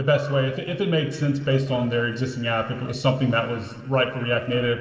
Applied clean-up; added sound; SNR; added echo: neural separator model SepFormer DNS4.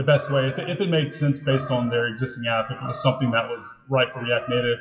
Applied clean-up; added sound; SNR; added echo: classical method WPE with log-MMSE.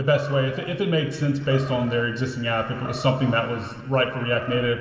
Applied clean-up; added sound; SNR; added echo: none; Animal; 17 dB; reverberation time 2.9 s.